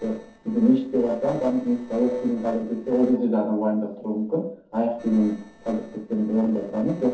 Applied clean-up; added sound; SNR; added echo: neural separator model SepFormer DNS4.